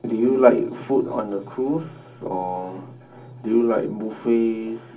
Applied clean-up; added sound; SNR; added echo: none; none; none; reverberation time 0.4 s.